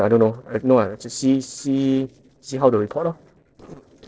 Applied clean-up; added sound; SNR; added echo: neural separator model SepFormer DNS4.